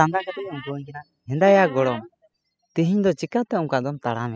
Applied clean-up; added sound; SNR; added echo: classical method spectral subtraction.